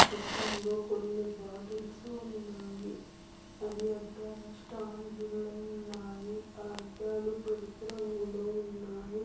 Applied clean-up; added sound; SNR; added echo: none; Fire; 1 dB; reverberation time 0.6 s.